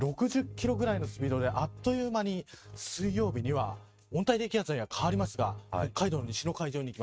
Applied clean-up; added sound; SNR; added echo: neural mask model RNNoise.